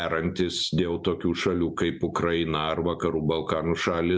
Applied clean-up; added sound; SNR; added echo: none; none; none; none.